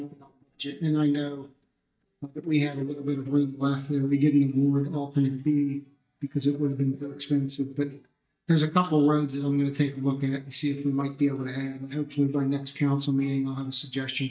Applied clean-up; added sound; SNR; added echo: neural mask model DeepFilterNet 3.